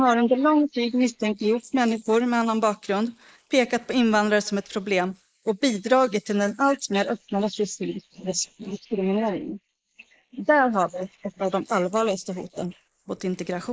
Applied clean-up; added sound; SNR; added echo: neural mask model Resemble Enhance denoiser.